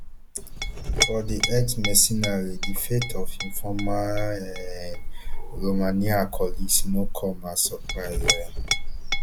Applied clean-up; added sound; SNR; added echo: none; Chink, clink; -2 dB; none.